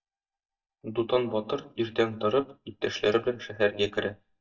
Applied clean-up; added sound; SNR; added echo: neural mask model DeepFilterNet 3.